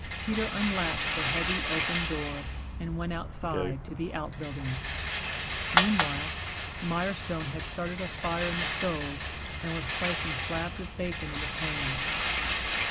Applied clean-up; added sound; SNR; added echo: none; Rattle; -2 dB; none.